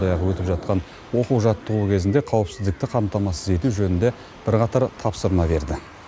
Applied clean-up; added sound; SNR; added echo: none; none; none; none.